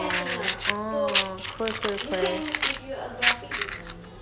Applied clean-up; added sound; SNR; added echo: none; Fire; -2 dB; none.